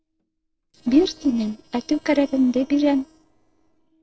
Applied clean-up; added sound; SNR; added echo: neural separator model SepFormer DNS4.